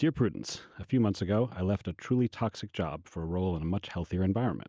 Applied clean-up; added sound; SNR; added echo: none; none; none; none.